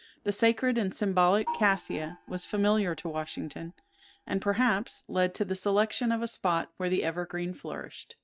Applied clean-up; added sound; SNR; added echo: neural mask model RNNoise.